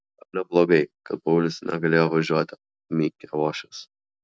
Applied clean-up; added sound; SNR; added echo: none; none; none; none.